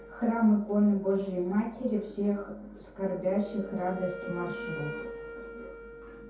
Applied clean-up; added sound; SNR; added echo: none; Wind instrument, woodwind instrument; 14 dB; reverberation time 0.6 s.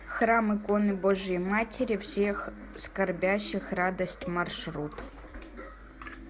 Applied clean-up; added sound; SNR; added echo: none; none; none; none.